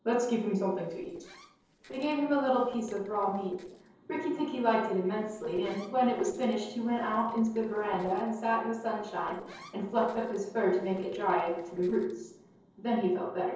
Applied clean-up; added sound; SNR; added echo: neural separator model SepFormer DNS4.